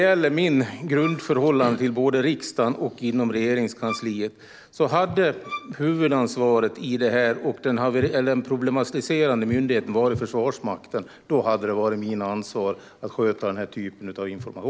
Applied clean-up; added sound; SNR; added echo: none; Bowed string instrument; 13 dB; none.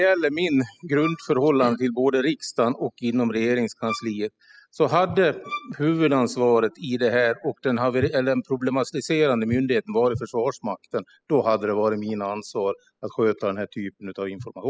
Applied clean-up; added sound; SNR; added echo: classical method spectral subtraction.